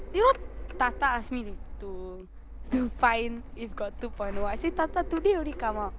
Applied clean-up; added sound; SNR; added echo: none; Printer; 7 dB; none.